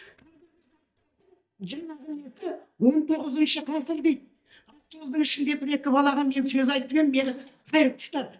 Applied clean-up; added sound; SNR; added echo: neural mask model DeepFilterNet 3.